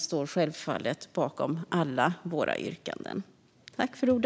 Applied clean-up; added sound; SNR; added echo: none; none; none; none.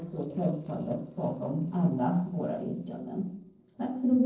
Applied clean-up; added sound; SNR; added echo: neural separator model SepFormer DNS4.